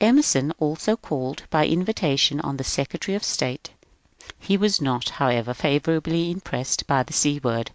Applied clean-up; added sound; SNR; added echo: none; none; none; none.